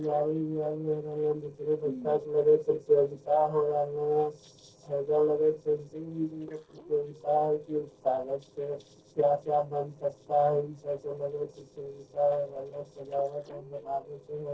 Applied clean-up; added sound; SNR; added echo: neural separator model SepFormer DNS4.